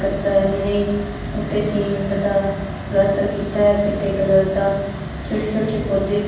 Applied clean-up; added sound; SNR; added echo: none; none; none; reverberation time 1.2 s.